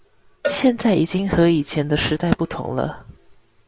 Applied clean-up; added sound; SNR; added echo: none; Cowbell; 13 dB; none.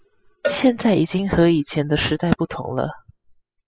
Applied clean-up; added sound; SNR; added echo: classical method spectral subtraction.